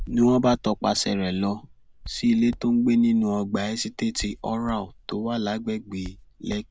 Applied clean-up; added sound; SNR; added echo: none; Hands; 19 dB; none.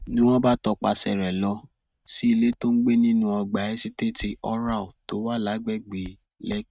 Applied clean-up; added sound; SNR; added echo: neural mask model RNNoise.